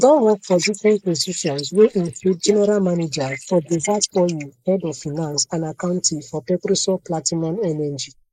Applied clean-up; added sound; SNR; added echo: neural mask model Resemble Enhance denoiser.